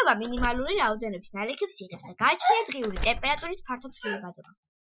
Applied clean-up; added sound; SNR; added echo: classical method Wiener filter.